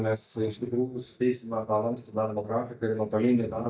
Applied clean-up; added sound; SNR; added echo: neural mask model DeepFilterNet 3.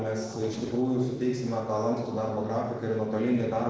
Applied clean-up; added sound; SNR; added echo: neural separator model SepFormer DNS4.